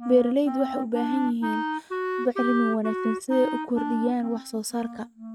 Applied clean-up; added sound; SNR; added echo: neural mask model RNNoise.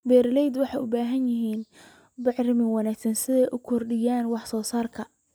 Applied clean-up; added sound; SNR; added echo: none; none; none; none.